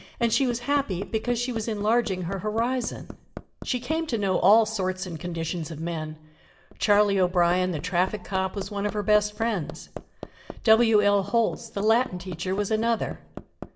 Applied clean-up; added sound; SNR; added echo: none; Hammer; 16 dB; reverberation time 0.6 s.